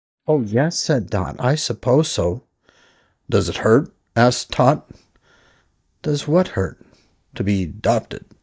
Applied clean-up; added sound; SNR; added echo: neural mask model DeepFilterNet 3.